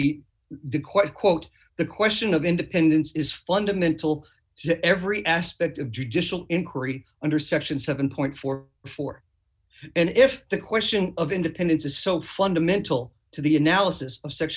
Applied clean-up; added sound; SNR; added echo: none; none; none; none.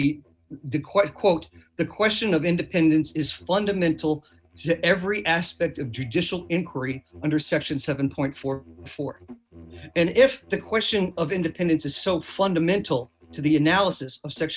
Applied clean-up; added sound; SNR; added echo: neural mask model RNNoise.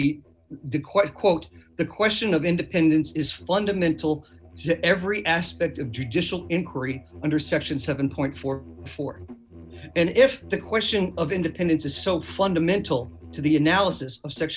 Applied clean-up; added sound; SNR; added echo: none; Musical instrument; 20 dB; none.